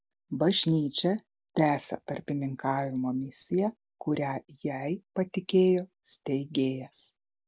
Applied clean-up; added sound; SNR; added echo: none; none; none; none.